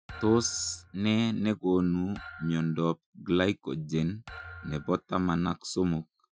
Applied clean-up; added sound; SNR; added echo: classical method Wiener filter.